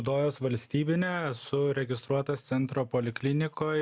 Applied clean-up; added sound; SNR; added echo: none; none; none; none.